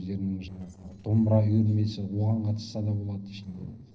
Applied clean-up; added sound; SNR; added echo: neural separator model SepFormer DNS4.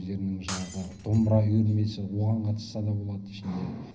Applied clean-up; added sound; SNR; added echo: none; Shatter; 17 dB; reverberation time 0.5 s.